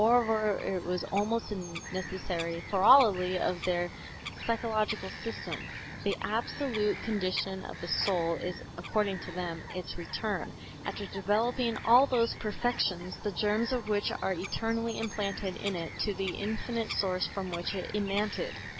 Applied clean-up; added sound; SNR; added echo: none; Bird vocalization, bird call, bird song; 11 dB; none.